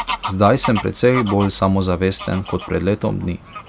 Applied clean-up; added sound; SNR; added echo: none; Bird vocalization, bird call, bird song / Fowl; 12 dB; none.